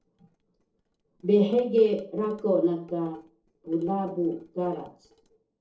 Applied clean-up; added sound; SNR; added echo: neural separator model SepFormer DNS4.